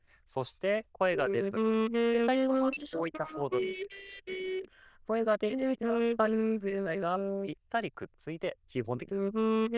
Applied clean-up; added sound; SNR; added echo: neural diffusion model UNIVERSE++.